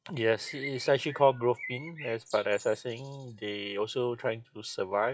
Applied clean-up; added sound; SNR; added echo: classical method WPE with log-MMSE.